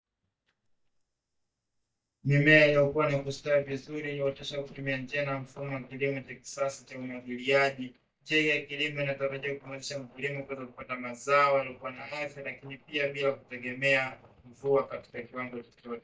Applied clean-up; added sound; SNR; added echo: neural mask model DeepFilterNet 3.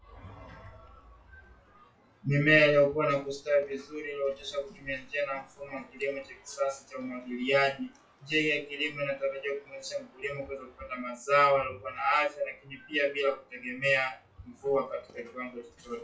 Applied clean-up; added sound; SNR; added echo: classical method WPE with log-MMSE.